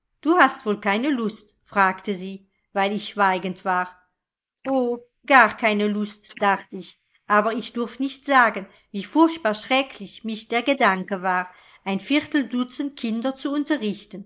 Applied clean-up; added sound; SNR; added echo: neural mask model Resemble Enhance denoiser.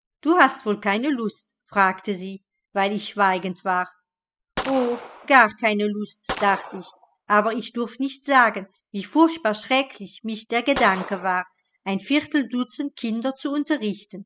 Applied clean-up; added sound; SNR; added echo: classical method spectral subtraction.